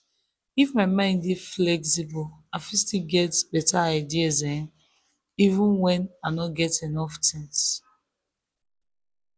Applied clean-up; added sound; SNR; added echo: none; none; none; none.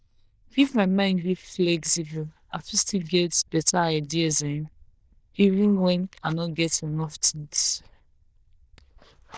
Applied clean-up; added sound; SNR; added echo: neural diffusion model UNIVERSE++.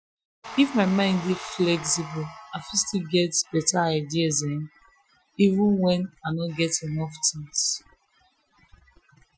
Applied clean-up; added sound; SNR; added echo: classical method Wiener filter.